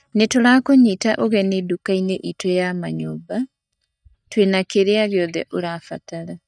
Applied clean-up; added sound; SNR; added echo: neural mask model DeepFilterNet 3.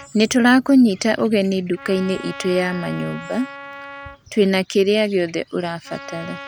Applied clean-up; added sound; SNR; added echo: none; Trumpet; 18 dB; none.